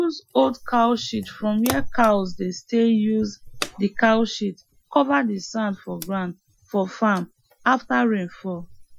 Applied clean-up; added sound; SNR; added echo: classical method Wiener filter.